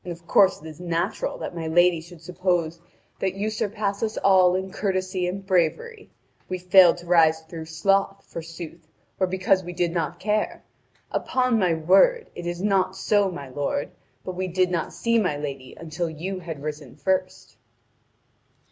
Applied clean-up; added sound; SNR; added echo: none; none; none; none.